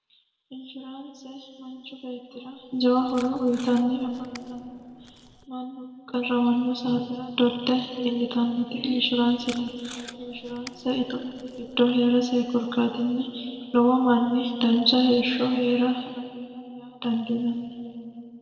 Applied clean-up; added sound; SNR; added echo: neural separator model SepFormer DNS4.